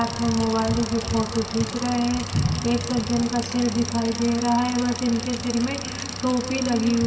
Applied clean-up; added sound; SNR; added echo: none; Bicycle; 12 dB; reverberation time 2.6 s.